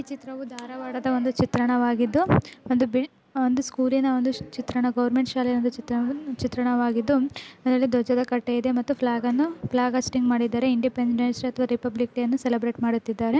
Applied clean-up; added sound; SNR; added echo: none; none; none; none.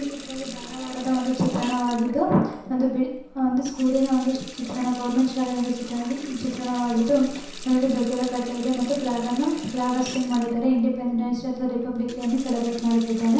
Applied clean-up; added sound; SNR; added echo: none; Water tap, faucet; 17 dB; reverberation time 0.7 s.